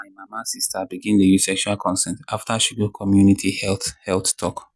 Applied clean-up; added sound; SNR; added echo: none; none; none; none.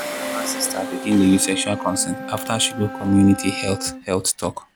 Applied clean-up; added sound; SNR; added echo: none; Engine + Wind instrument, woodwind instrument; 9 dB; none.